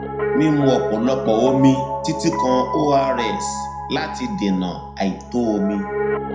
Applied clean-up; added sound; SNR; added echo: none; Piano; 4 dB; reverberation time 0.5 s.